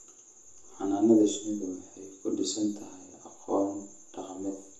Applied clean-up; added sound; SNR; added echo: none; none; none; reverberation time 0.6 s.